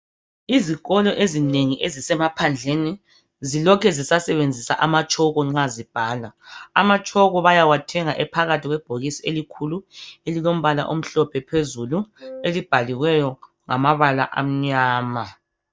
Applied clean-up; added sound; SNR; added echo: neural mask model DeepFilterNet 3.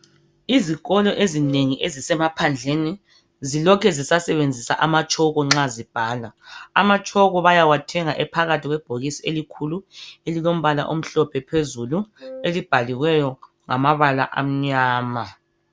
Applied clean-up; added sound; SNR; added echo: none; Wind instrument, woodwind instrument; 17 dB; none.